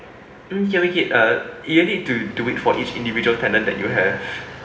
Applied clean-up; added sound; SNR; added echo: none; Engine; 18 dB; reverberation time 1.1 s.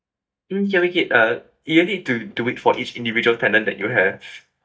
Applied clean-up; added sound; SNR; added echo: neural mask model DeepFilterNet 3.